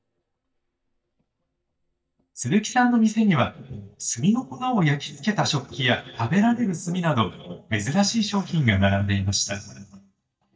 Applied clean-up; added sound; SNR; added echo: neural mask model DeepFilterNet 3.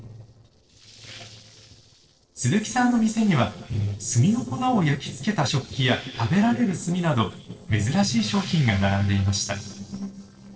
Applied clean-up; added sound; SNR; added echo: neural separator model SepFormer DNS4.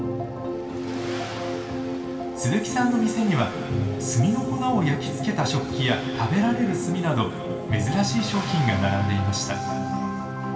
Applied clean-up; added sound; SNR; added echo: none; Accelerating, revving, vroom; 18 dB; reverberation time 2.4 s.